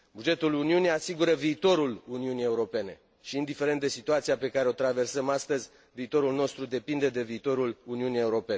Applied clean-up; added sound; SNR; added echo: none; none; none; none.